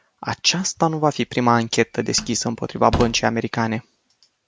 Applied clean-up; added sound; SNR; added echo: none; Slam; 10 dB; none.